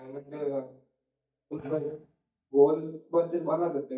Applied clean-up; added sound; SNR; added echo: neural mask model DeepFilterNet 3.